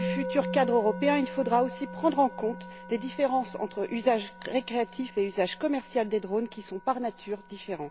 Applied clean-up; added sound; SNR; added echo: none; Musical instrument; 11 dB; none.